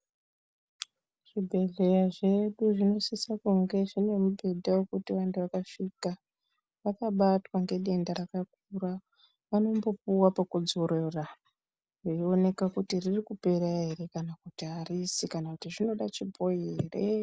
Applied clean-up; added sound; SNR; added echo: none; none; none; none.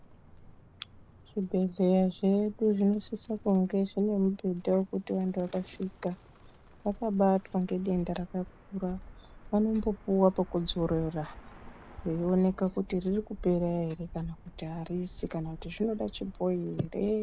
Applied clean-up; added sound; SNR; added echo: none; Bird; 18 dB; none.